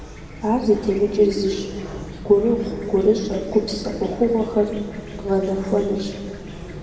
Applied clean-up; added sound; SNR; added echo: none; Chirp, tweet / Fowl; 14 dB; reverberation time 1.6 s.